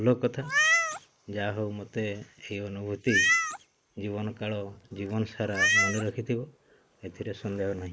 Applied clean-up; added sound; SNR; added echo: neural mask model Resemble Enhance denoiser.